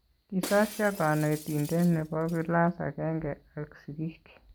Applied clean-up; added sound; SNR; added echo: none; Shatter; 15 dB; none.